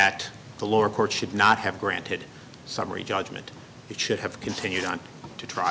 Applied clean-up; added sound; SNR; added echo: none; none; none; none.